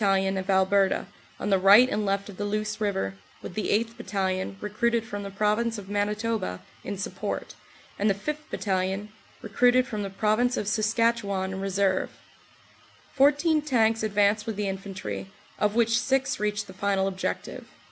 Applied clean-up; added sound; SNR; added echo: none; none; none; none.